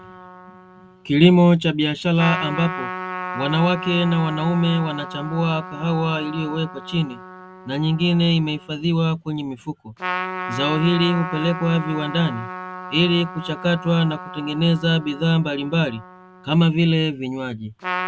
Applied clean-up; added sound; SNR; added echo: none; Trumpet; 11 dB; none.